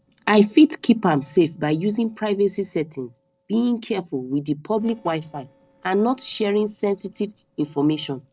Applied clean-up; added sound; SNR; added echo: neural separator model SepFormer DNS4.